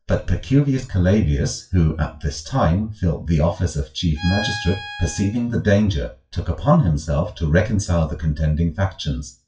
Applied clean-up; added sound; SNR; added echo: classical method WPE with log-MMSE.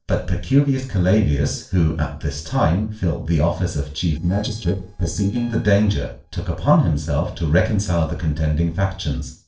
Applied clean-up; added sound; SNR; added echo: neural separator model SepFormer DNS4.